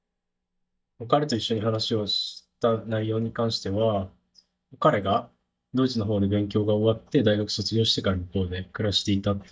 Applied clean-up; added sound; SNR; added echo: neural mask model DeepFilterNet 3.